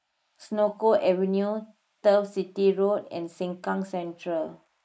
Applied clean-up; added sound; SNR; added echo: neural mask model Resemble Enhance denoiser.